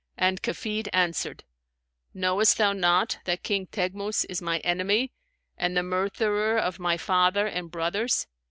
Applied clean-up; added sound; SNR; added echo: none; none; none; none.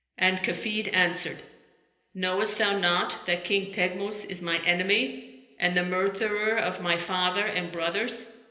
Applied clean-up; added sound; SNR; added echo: none; none; none; reverberation time 1.4 s.